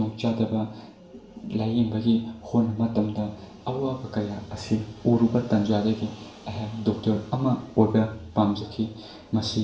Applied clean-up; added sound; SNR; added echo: none; none; none; reverberation time 0.5 s.